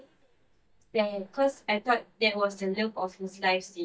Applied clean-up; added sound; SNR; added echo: neural mask model DeepFilterNet 3.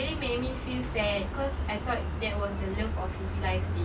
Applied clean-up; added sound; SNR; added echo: none; none; none; none.